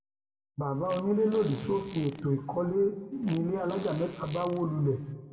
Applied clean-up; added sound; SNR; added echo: none; Fart; 18 dB; reverberation time 1.6 s.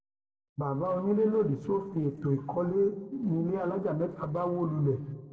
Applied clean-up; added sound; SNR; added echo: neural separator model SepFormer DNS4.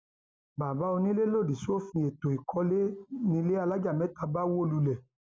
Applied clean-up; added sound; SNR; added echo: none; none; none; none.